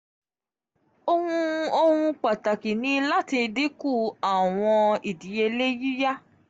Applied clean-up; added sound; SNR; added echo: none; none; none; none.